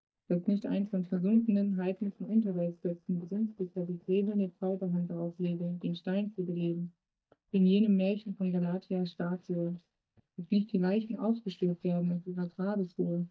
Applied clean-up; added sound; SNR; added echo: neural mask model DeepFilterNet 3.